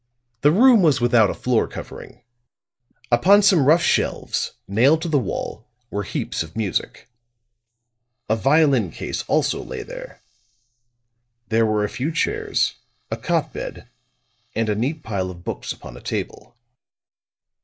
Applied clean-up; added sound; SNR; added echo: neural mask model Resemble Enhance denoiser.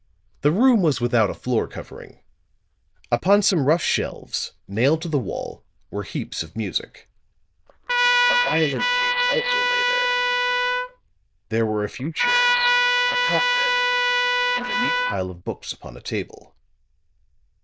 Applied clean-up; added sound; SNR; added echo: neural diffusion model UNIVERSE++.